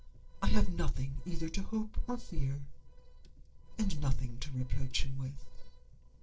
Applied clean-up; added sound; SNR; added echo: neural separator model SepFormer DNS4.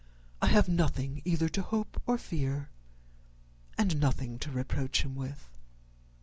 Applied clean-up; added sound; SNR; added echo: none; none; none; none.